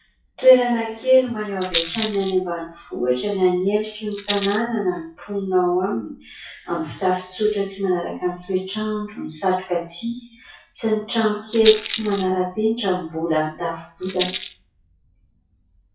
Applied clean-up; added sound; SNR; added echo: classical method WPE with log-MMSE.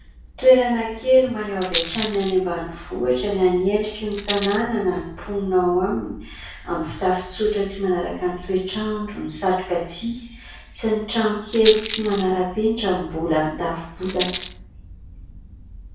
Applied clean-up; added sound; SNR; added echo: none; Rattle; 13 dB; reverberation time 0.6 s.